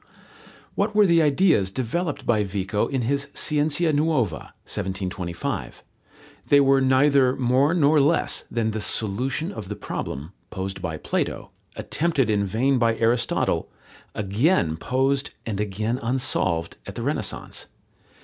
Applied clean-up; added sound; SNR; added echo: none; none; none; none.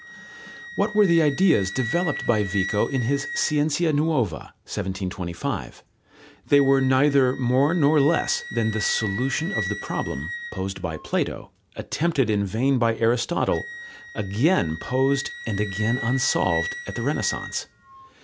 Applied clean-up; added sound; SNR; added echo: none; Wind instrument, woodwind instrument; 12 dB; none.